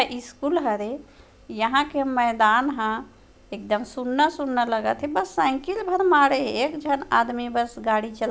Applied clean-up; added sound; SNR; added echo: none; none; none; none.